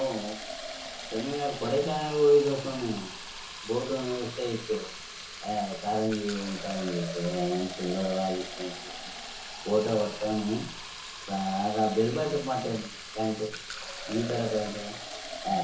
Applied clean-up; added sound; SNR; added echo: none; Fill (with liquid); 10 dB; reverberation time 0.7 s.